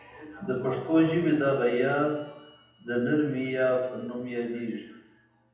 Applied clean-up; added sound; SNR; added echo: none; none; none; reverberation time 0.8 s.